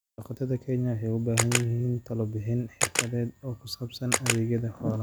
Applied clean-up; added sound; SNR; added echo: none; Camera; 4 dB; none.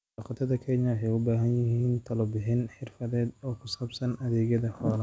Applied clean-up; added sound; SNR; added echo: none; none; none; none.